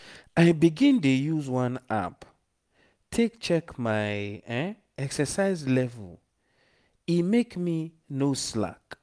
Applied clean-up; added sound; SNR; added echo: none; none; none; none.